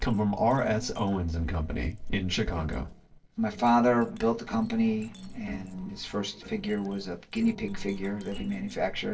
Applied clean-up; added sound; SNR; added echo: neural separator model SepFormer DNS4.